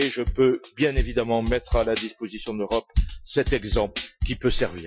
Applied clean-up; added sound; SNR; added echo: classical method Wiener filter.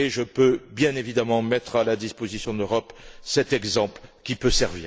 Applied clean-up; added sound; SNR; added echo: none; none; none; none.